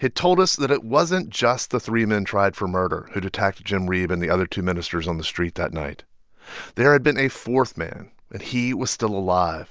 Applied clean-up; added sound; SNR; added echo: none; none; none; none.